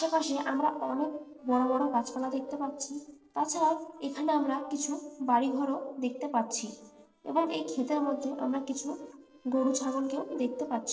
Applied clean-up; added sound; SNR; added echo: neural separator model SepFormer DNS4.